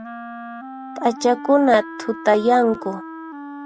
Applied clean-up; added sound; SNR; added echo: none; Wind instrument, woodwind instrument; 13 dB; none.